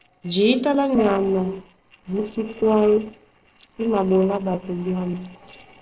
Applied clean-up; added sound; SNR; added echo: neural separator model SepFormer DNS4.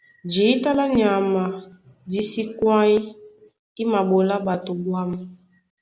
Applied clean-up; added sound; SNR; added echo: none; none; none; none.